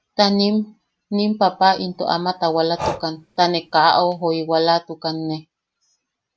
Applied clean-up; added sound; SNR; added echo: none; Breathing; 13 dB; none.